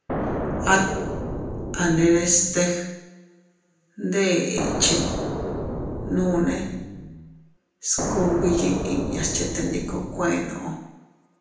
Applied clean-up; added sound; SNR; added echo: none; Explosion; 4 dB; reverberation time 0.9 s.